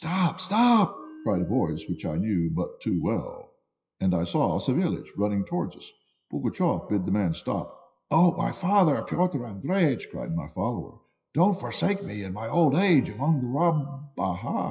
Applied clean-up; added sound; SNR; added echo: classical method WPE with log-MMSE.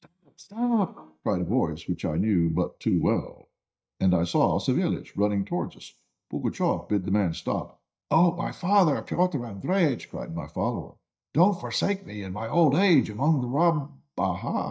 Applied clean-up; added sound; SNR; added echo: neural mask model DeepFilterNet 3.